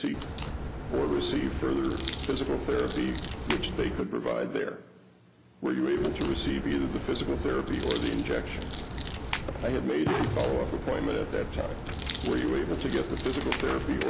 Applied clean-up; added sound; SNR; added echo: none; Crack; 4 dB; none.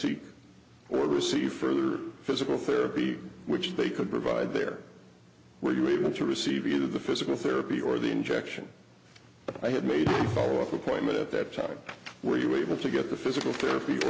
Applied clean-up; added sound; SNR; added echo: none; none; none; none.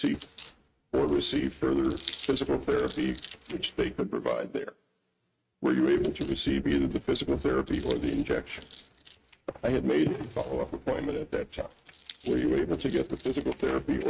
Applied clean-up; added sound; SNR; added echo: neural mask model RNNoise.